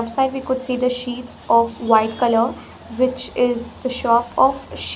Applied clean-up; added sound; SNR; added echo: none; none; none; none.